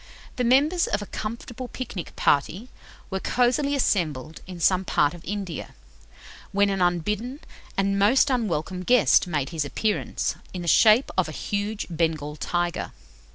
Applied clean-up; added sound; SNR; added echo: none; none; none; none.